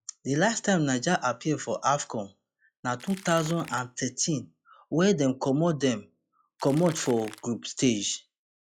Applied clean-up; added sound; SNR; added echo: classical method log-MMSE.